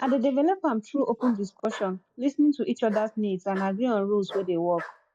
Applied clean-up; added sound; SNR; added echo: none; Bark; 18 dB; none.